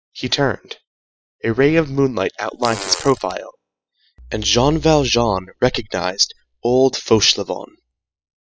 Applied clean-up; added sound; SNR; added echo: classical method spectral subtraction.